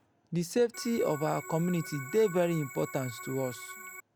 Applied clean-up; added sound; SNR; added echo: none; Organ; 13 dB; none.